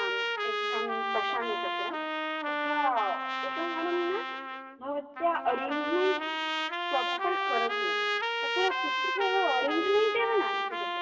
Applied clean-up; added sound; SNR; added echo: none; Trumpet; -1 dB; reverberation time 1.4 s.